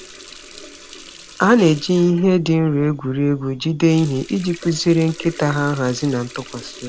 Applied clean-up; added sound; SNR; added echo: none; Water tap, faucet; 19 dB; none.